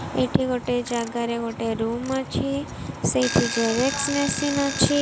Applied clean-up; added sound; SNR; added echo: none; Alarm / Clock; 11 dB; none.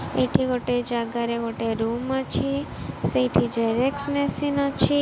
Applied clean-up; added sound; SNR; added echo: none; none; none; none.